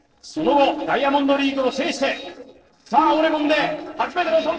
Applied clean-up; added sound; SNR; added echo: neural separator model SepFormer DNS4.